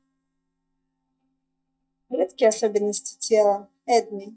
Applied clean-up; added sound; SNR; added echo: neural mask model DeepFilterNet 3.